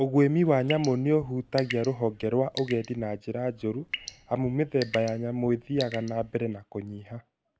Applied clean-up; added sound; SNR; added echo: none; Drip / Sink (filling or washing) / Water tap, faucet / Water; 15 dB; none.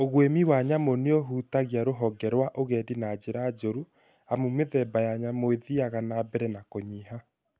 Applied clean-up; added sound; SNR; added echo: none; none; none; none.